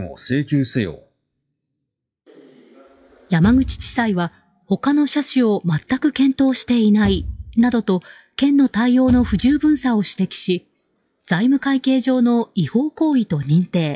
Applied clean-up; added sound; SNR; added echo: classical method WPE with log-MMSE.